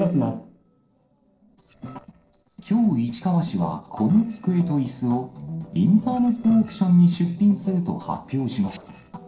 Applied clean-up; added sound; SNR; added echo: neural separator model SepFormer DNS4.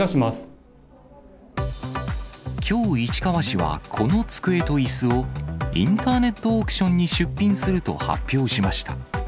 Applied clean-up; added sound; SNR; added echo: none; none; none; none.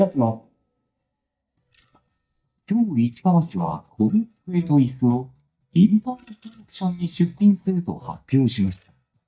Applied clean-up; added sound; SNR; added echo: neural mask model DeepFilterNet 3.